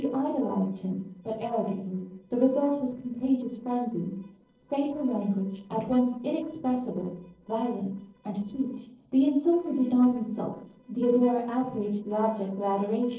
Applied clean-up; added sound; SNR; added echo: neural separator model SepFormer DNS4.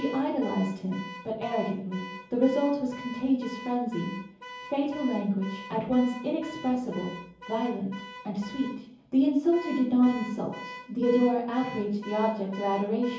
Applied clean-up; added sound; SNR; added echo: none; Alarm / Car; 15 dB; reverberation time 0.7 s.